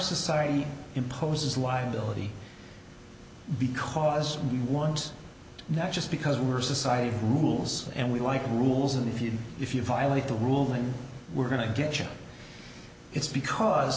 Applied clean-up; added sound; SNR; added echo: none; none; none; none.